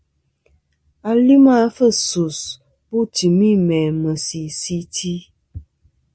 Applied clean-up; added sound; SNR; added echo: none; none; none; none.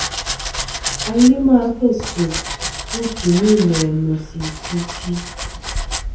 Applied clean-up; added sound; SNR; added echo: none; Domestic sounds, home sounds; 7 dB; reverberation time 0.5 s.